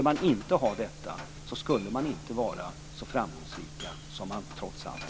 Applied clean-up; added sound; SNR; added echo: none; Glass; 17 dB; none.